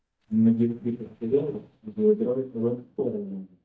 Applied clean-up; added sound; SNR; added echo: neural mask model DeepFilterNet 3.